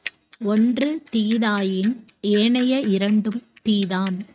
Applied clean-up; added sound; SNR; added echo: neural mask model RNNoise.